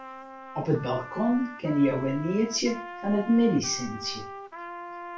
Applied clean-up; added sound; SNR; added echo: none; Trumpet; 13 dB; reverberation time 0.3 s.